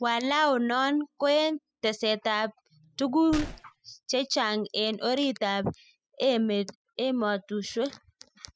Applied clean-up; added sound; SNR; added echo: classical method spectral subtraction.